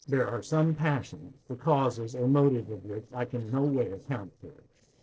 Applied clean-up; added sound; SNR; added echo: neural separator model SepFormer DNS4.